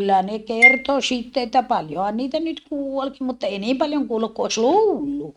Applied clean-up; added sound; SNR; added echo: neural mask model RNNoise.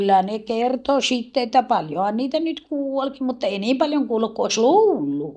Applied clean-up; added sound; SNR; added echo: neural mask model DeepFilterNet 3.